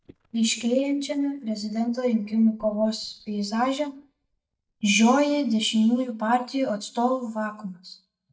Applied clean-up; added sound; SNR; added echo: neural mask model DeepFilterNet 3.